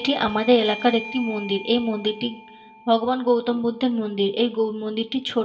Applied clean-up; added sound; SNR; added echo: none; Bell / Doorbell; 18 dB; reverberation time 0.7 s.